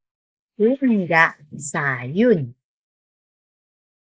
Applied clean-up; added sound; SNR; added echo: neural mask model Resemble Enhance denoiser.